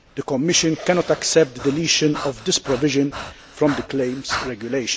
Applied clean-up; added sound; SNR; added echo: none; Breathing; 14 dB; none.